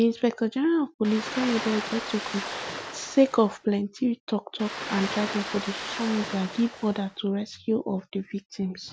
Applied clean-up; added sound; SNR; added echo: none; Ocean; 8 dB; none.